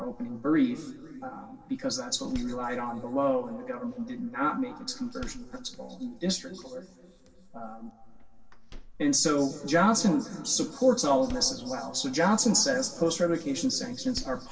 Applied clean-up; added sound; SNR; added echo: none; Door; 20 dB; reverberation time 2.4 s.